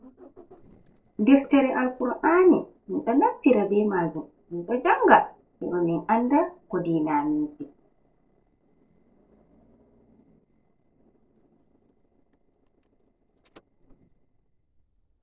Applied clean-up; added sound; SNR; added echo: neural separator model SepFormer DNS4.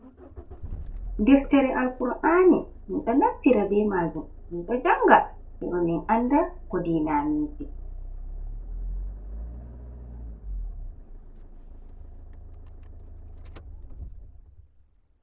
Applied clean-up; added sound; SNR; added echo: none; Accelerating, revving, vroom; 12 dB; reverberation time 0.2 s.